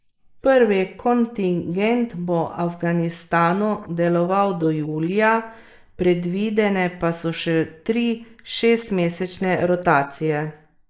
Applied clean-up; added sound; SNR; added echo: neural mask model Resemble Enhance denoiser.